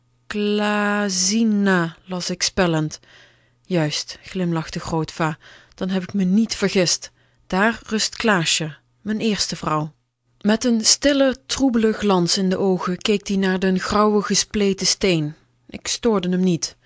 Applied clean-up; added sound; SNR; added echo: none; none; none; none.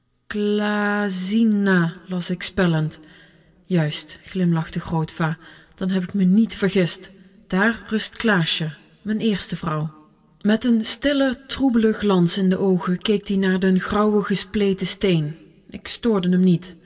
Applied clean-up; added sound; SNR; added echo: none; none; none; reverberation time 1.5 s.